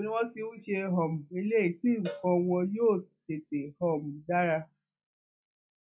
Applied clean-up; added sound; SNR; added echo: classical method log-MMSE.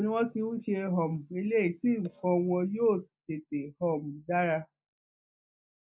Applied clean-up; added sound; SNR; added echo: neural mask model DeepFilterNet 3.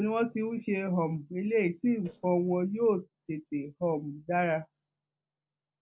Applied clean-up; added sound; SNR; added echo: neural separator model SepFormer DNS4.